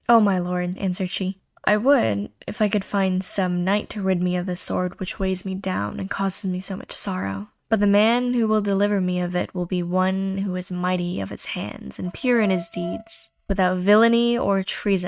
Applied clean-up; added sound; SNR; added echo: neural mask model RNNoise.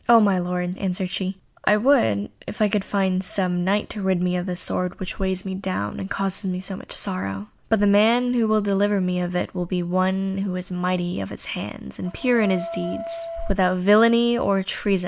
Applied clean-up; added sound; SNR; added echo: none; Wind instrument, woodwind instrument; 12 dB; none.